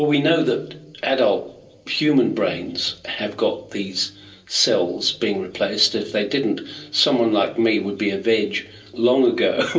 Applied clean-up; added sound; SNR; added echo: none; none; none; reverberation time 0.3 s.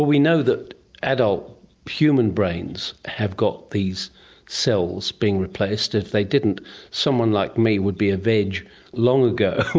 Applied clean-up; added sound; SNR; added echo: none; none; none; none.